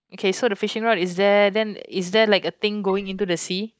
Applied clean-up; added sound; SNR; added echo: neural mask model DeepFilterNet 3.